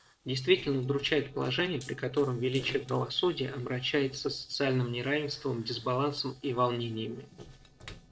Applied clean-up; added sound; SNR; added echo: neural separator model SepFormer DNS4.